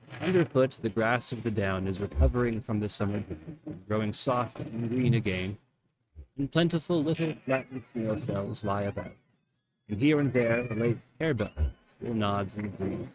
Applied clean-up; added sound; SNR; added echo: neural mask model RNNoise.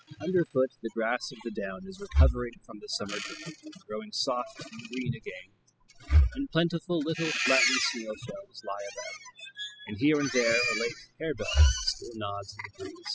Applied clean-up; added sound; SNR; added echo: classical method spectral subtraction.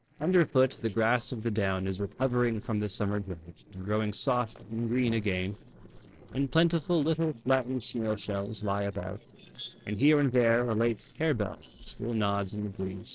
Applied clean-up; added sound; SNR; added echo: neural separator model SepFormer DNS4.